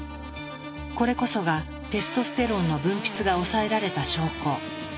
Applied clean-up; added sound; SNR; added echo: none; none; none; none.